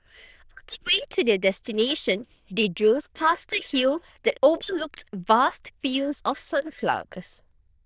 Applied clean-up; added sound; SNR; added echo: neural diffusion model UNIVERSE++.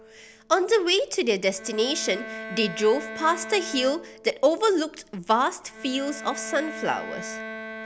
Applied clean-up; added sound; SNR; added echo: none; Bowed string instrument; 13 dB; none.